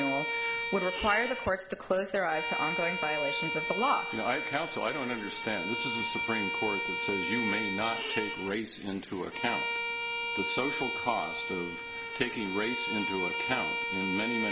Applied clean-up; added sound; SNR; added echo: none; Bowed string instrument; 1 dB; none.